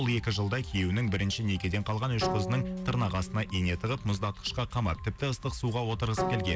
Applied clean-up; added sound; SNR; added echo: none; Bowed string instrument; 9 dB; none.